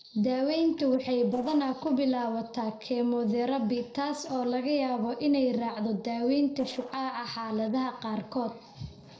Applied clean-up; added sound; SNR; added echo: neural separator model SepFormer DNS4.